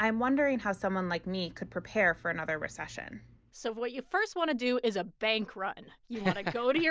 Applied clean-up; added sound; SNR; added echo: none; none; none; none.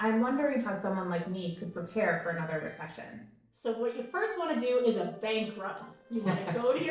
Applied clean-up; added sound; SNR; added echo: neural separator model SepFormer DNS4.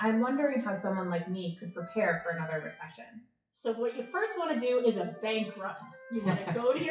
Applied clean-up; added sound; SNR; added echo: classical method WPE with log-MMSE.